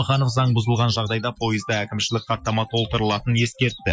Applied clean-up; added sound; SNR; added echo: classical method Wiener filter.